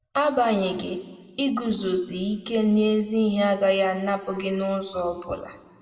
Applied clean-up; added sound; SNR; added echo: none; none; none; reverberation time 1.2 s.